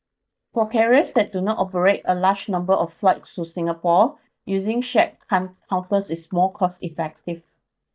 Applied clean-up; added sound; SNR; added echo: neural mask model DeepFilterNet 3.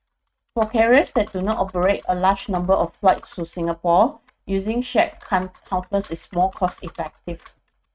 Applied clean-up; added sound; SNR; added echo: neural mask model RNNoise.